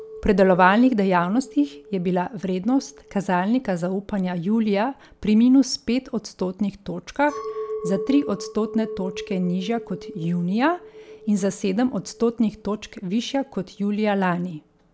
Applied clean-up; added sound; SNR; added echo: none; Chink, clink; 16 dB; none.